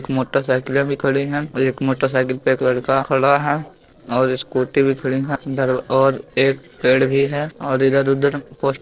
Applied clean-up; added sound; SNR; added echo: neural separator model SepFormer DNS4.